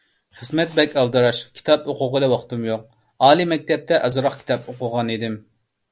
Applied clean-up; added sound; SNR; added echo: none; none; none; none.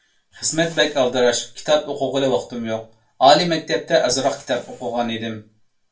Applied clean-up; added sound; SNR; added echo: none; none; none; reverberation time 0.2 s.